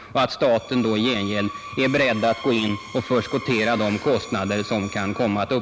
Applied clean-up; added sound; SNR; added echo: none; Screech; 15 dB; none.